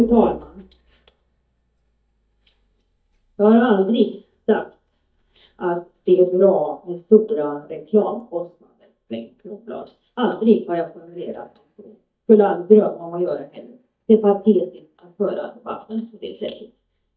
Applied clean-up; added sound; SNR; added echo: neural mask model DeepFilterNet 3.